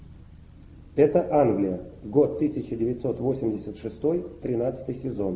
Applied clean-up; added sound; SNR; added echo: none; none; none; none.